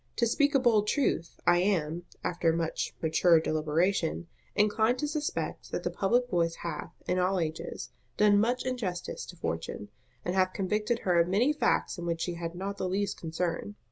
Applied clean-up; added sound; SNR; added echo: none; none; none; none.